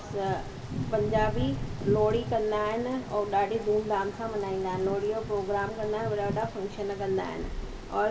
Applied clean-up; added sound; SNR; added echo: none; Rain; 13 dB; reverberation time 2.7 s.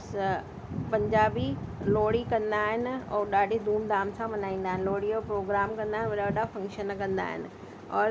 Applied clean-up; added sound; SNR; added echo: none; none; none; none.